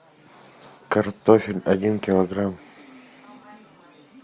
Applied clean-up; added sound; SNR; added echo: none; none; none; none.